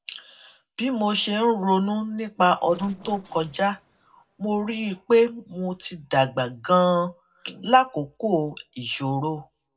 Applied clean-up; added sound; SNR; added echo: neural separator model SepFormer DNS4.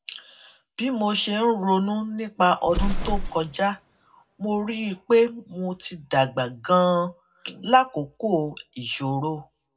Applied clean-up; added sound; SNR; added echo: none; Explosion; 10 dB; reverberation time 0.3 s.